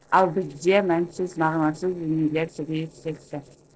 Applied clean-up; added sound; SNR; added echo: neural separator model SepFormer DNS4.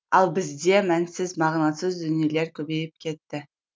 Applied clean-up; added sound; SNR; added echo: none; none; none; none.